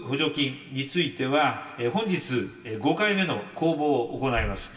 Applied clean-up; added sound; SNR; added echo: none; Toilet flush; 17 dB; reverberation time 0.2 s.